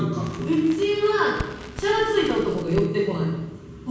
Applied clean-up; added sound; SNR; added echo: none; Crackle; 15 dB; reverberation time 1.2 s.